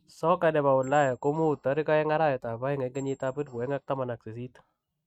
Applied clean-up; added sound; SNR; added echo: neural mask model RNNoise.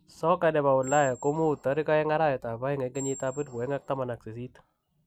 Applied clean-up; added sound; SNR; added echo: none; Squeak; 20 dB; none.